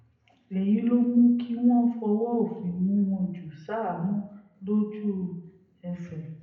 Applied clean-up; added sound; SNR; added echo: none; none; none; reverberation time 0.7 s.